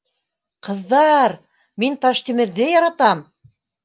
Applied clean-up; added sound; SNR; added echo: none; none; none; none.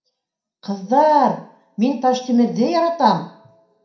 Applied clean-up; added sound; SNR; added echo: none; none; none; reverberation time 0.4 s.